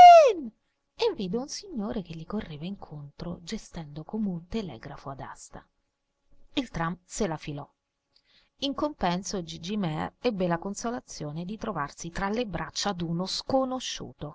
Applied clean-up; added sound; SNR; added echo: none; none; none; none.